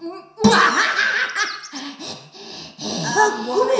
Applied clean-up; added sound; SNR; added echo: none; none; none; reverberation time 0.7 s.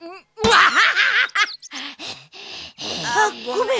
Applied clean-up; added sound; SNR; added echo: none; none; none; none.